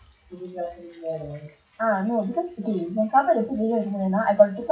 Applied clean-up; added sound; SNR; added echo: classical method WPE with log-MMSE.